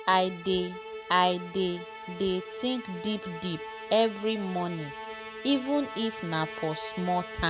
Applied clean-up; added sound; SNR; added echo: none; Musical instrument; 11 dB; none.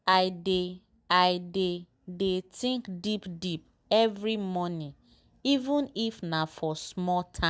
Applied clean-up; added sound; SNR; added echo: none; none; none; none.